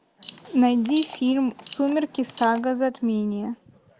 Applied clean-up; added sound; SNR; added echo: none; Alarm; 5 dB; none.